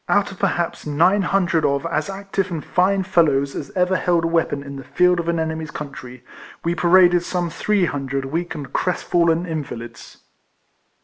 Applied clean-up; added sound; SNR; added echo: none; none; none; none.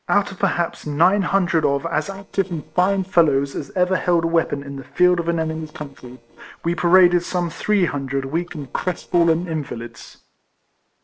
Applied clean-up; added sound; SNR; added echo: neural separator model SepFormer DNS4.